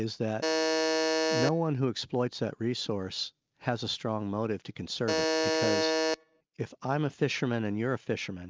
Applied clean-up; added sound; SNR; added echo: neural mask model RNNoise.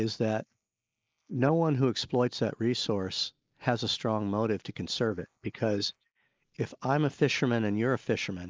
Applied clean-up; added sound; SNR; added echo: neural mask model Resemble Enhance denoiser.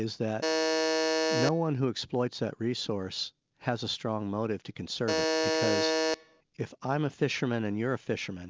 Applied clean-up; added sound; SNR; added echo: none; Alarm; -4 dB; none.